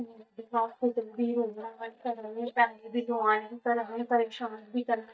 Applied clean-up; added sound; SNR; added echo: neural mask model DeepFilterNet 3.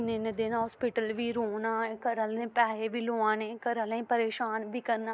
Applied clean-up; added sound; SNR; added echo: none; none; none; none.